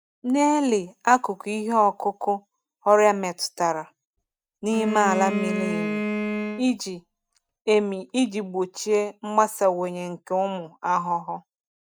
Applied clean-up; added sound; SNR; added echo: neural mask model RNNoise.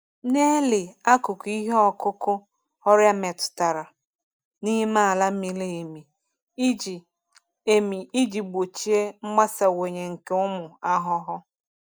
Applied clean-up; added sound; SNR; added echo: none; none; none; none.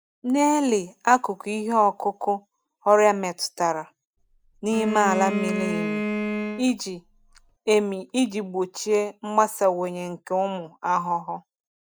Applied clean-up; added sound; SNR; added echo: none; Bowed string instrument; 5 dB; none.